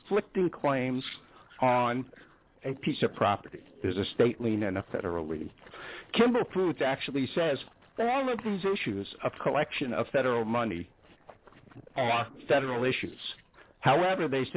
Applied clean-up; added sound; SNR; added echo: neural separator model SepFormer DNS4.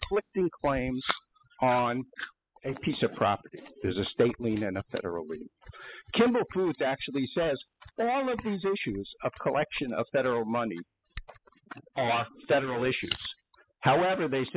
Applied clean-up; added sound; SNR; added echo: classical method spectral subtraction.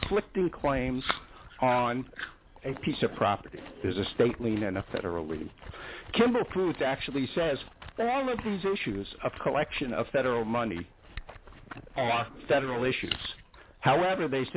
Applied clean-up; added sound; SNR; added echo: none; Chewing, mastication; 13 dB; none.